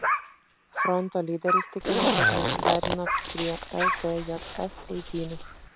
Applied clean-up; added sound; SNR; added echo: none; Dog + Zipper (clothing); -3 dB; none.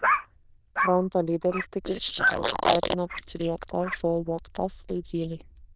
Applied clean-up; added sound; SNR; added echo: neural diffusion model UNIVERSE++.